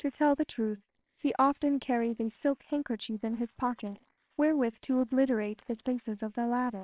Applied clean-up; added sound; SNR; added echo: neural separator model SepFormer WHAMR!.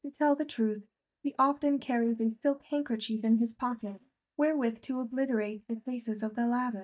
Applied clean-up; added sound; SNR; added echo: neural mask model DeepFilterNet 3.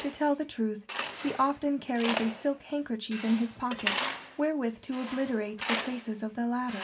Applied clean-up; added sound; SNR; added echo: none; Tools; 8 dB; reverberation time 0.2 s.